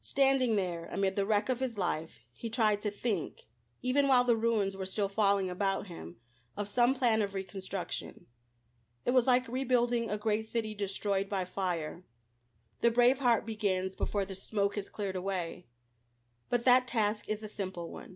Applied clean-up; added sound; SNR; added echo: none; none; none; none.